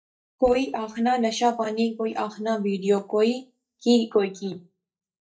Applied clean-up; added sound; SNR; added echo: neural mask model DeepFilterNet 3.